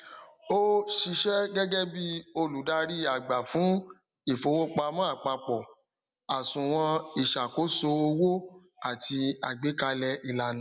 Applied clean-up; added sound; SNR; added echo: none; none; none; none.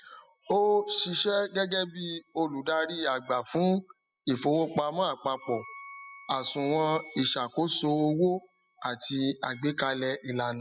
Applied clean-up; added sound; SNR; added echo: classical method spectral subtraction.